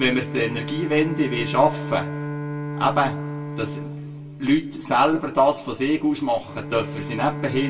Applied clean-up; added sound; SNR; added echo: none; Bowed string instrument; 8 dB; reverberation time 0.2 s.